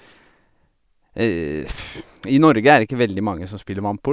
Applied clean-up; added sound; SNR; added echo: none; none; none; none.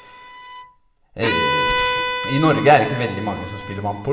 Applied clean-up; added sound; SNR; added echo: none; Bowed string instrument; 4 dB; reverberation time 1.4 s.